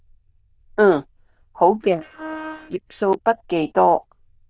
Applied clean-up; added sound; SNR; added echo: neural diffusion model UNIVERSE++.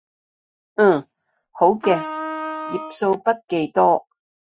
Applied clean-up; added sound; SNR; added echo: classical method Wiener filter.